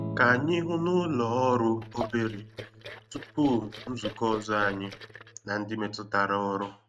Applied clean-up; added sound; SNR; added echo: neural mask model RNNoise.